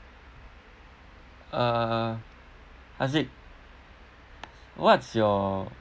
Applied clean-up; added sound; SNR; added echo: none; none; none; none.